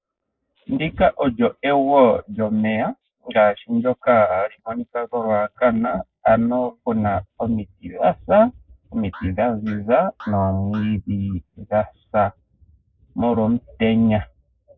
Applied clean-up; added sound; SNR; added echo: neural mask model Resemble Enhance denoiser.